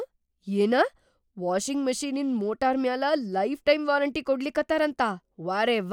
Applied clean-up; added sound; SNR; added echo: none; none; none; none.